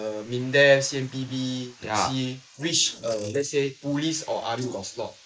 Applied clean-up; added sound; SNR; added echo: neural mask model Resemble Enhance denoiser.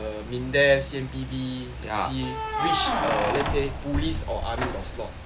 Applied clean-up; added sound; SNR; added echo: none; Keys jangling; 3 dB; none.